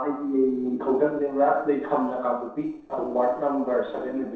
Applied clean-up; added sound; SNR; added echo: neural separator model SepFormer DNS4.